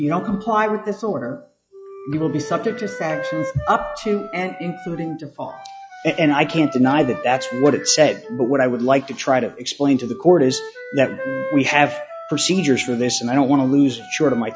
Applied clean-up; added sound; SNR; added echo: classical method log-MMSE.